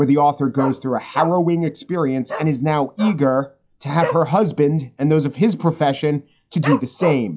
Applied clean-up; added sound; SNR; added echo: classical method log-MMSE.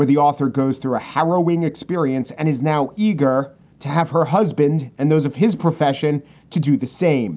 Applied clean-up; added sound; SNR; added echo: none; none; none; none.